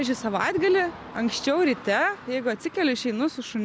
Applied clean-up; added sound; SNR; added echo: none; none; none; none.